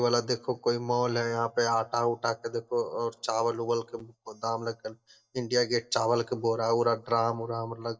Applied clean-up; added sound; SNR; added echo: neural mask model DeepFilterNet 3.